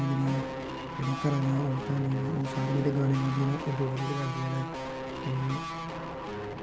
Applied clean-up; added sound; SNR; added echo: none; Guitar; 6 dB; none.